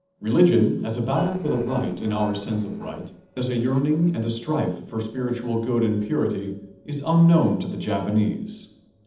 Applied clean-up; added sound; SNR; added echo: neural separator model SepFormer DNS4.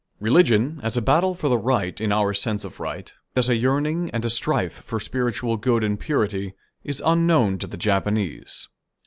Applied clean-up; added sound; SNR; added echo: none; none; none; none.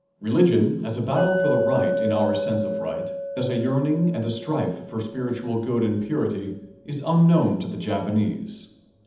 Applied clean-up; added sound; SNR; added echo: none; Chink, clink; 6 dB; reverberation time 0.8 s.